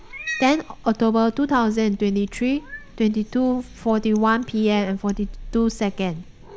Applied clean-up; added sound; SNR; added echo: none; Cat; 15 dB; none.